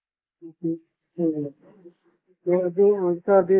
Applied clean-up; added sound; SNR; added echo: neural mask model Resemble Enhance denoiser.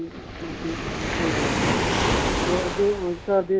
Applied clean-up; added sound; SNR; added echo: none; Waves, surf; -2 dB; none.